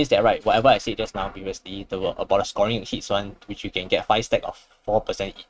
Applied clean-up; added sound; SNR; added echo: neural mask model RNNoise.